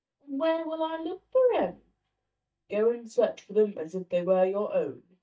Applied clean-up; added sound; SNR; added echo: neural mask model DeepFilterNet 3.